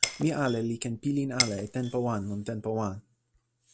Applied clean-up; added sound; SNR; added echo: none; Shatter; 4 dB; none.